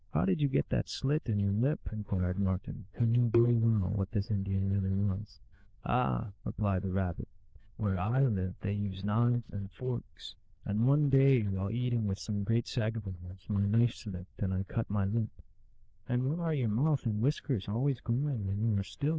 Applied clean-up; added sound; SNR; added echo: neural diffusion model UNIVERSE++.